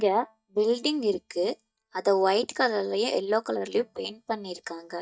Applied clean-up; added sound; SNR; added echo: neural mask model DeepFilterNet 3.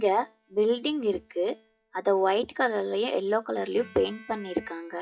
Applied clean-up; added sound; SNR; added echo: classical method WPE with log-MMSE.